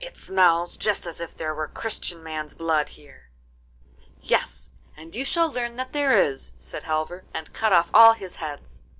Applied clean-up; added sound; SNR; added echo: none; none; none; none.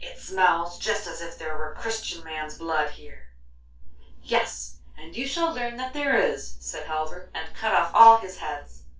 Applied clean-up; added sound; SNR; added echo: none; none; none; reverberation time 0.2 s.